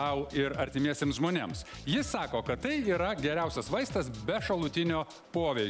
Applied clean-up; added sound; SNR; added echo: none; none; none; none.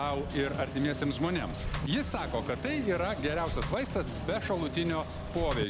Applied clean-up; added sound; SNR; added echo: none; Engine / Mechanisms; 5 dB; none.